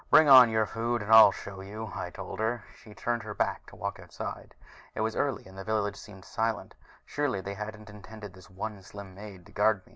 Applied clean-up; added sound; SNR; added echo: none; none; none; none.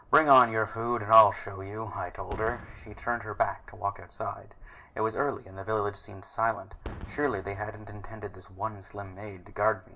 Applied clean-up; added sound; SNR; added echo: none; Fireworks; 19 dB; reverberation time 0.3 s.